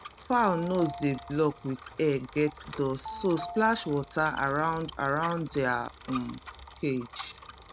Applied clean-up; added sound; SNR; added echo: none; Bicycle + Telephone; 14 dB; none.